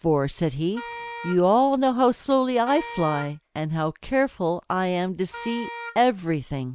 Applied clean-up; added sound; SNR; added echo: none; Wind instrument, woodwind instrument; 14 dB; none.